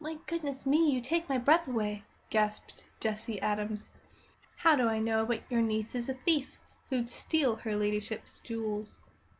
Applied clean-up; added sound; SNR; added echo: none; none; none; none.